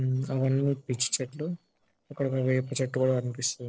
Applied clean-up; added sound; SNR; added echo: neural separator model SepFormer DNS4.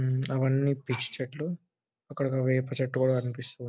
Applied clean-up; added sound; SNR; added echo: none; none; none; none.